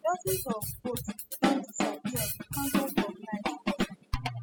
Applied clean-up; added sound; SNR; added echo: classical method spectral subtraction.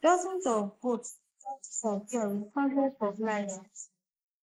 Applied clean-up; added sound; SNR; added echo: neural mask model Resemble Enhance denoiser.